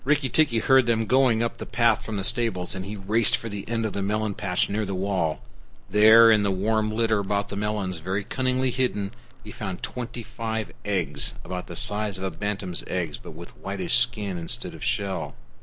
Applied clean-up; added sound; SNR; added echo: none; Crackle; 6 dB; none.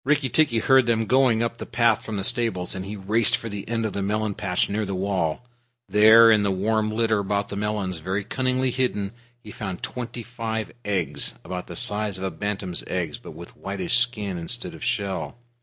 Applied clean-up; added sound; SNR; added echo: none; none; none; none.